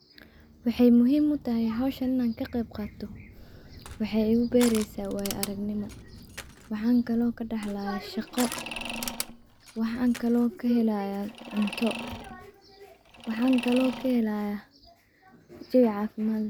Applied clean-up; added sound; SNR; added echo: none; Mechanisms + Crushing; 13 dB; none.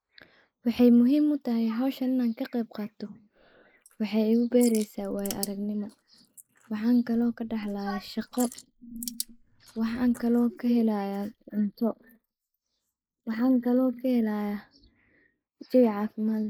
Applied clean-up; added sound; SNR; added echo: neural mask model Resemble Enhance denoiser.